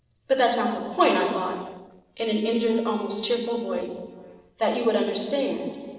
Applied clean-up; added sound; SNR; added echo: neural separator model SepFormer DNS4.